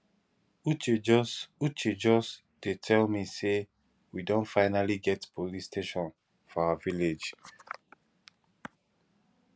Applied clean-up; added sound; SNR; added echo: none; none; none; none.